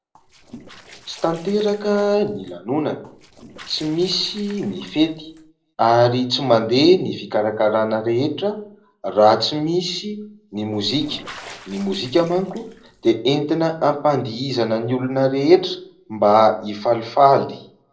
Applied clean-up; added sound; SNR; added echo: neural separator model SepFormer DNS4.